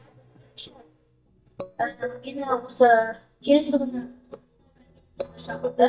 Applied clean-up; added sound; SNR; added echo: neural mask model DeepFilterNet 3.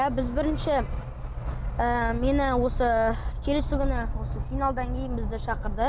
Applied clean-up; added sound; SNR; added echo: none; none; none; none.